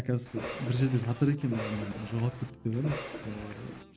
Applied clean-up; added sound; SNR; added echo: none; Cough; 10 dB; none.